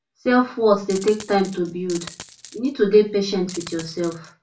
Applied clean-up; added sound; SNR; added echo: none; Coin (dropping); 17 dB; reverberation time 0.3 s.